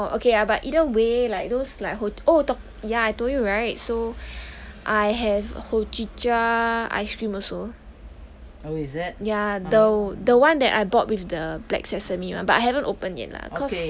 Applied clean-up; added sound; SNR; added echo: none; none; none; none.